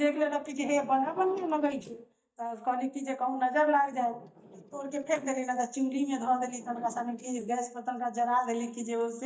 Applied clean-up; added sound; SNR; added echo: neural mask model DeepFilterNet 3.